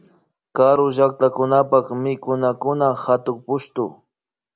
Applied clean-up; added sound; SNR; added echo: none; none; none; none.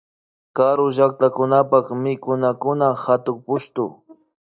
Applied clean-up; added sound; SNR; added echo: neural mask model DeepFilterNet 3.